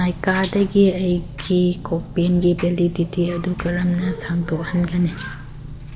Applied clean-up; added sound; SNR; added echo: none; Engine; 13 dB; none.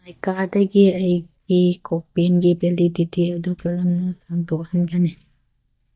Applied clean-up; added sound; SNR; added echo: neural mask model DeepFilterNet 3.